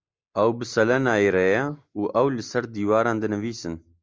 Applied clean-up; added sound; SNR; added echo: neural mask model Resemble Enhance denoiser.